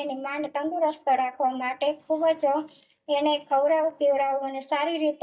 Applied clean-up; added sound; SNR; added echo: neural mask model DeepFilterNet 3.